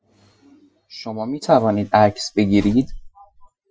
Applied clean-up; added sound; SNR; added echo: classical method Wiener filter.